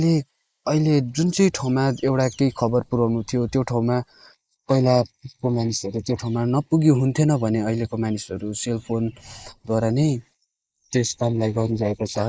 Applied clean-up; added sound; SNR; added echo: neural mask model Resemble Enhance denoiser.